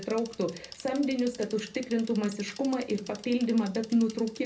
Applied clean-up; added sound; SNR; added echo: none; Bicycle; 19 dB; reverberation time 0.3 s.